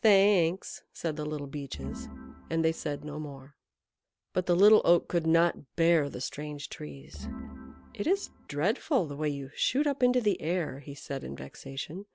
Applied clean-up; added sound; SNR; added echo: none; Organ; 12 dB; none.